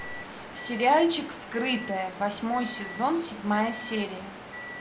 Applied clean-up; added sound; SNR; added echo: none; Waves, surf + Microwave oven; 13 dB; none.